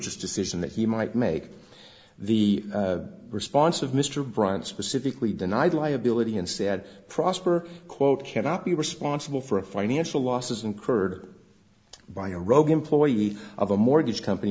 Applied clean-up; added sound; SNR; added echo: none; none; none; none.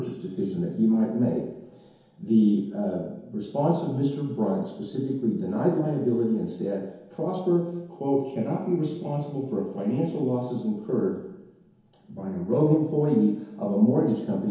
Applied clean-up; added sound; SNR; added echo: none; none; none; reverberation time 1.0 s.